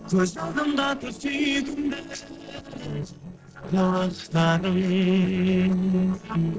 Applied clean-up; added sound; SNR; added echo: neural separator model SepFormer DNS4.